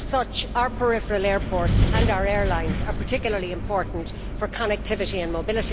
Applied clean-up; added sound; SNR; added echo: none; Wind; 0 dB; none.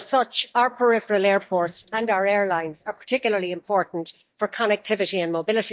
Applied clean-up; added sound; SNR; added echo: neural mask model DeepFilterNet 3.